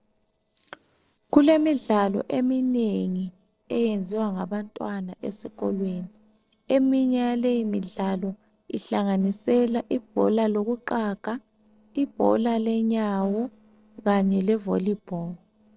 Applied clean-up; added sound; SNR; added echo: neural separator model SepFormer DNS4.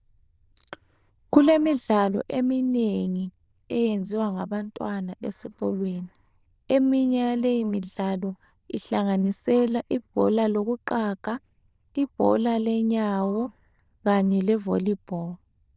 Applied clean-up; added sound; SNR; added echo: neural diffusion model UNIVERSE++.